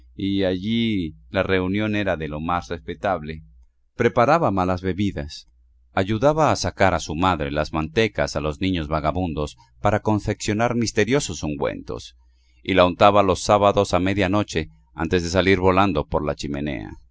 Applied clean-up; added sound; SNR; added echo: none; none; none; none.